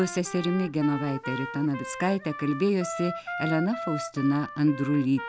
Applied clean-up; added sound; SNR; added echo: none; Trumpet; 10 dB; none.